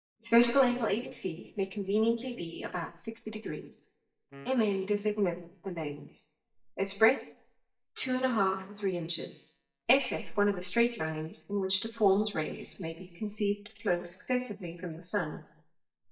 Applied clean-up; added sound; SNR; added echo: neural mask model DeepFilterNet 3.